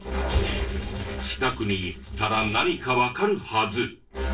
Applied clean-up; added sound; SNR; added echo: neural separator model SepFormer DNS4.